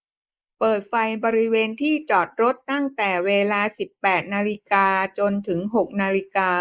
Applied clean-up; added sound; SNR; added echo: neural mask model Resemble Enhance denoiser.